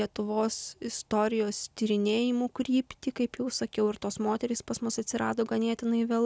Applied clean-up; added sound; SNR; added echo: none; none; none; none.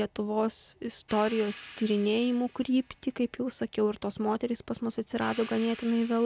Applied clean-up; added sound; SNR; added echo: none; Hi-hat; 18 dB; none.